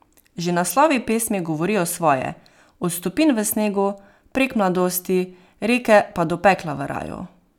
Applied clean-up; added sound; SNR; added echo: none; none; none; none.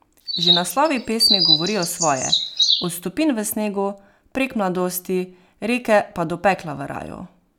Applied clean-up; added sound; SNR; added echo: none; Chirp, tweet; -3 dB; none.